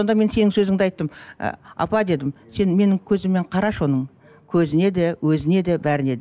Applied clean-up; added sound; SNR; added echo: none; none; none; none.